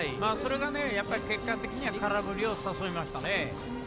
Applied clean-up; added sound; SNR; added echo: none; Wind instrument, woodwind instrument; 10 dB; none.